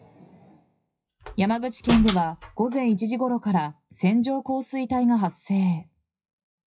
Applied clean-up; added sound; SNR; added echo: classical method WPE with log-MMSE.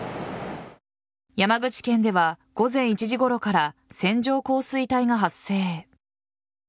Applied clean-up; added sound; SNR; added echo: none; none; none; none.